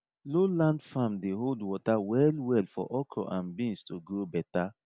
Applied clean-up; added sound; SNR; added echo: none; none; none; none.